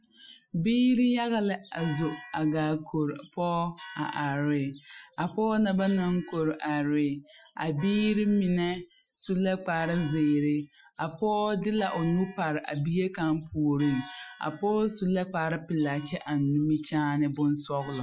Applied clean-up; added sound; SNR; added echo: classical method Wiener filter.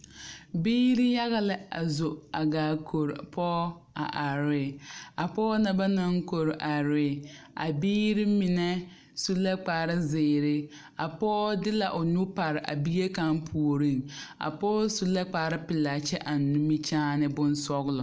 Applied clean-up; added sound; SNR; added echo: none; none; none; none.